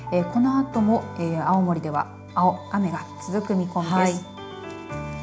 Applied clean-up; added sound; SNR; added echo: none; none; none; reverberation time 0.4 s.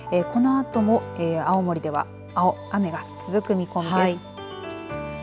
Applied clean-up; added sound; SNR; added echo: none; none; none; none.